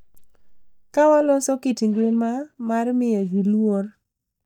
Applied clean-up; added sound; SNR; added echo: neural mask model DeepFilterNet 3.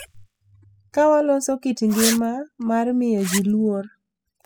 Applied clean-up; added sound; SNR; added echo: classical method spectral subtraction.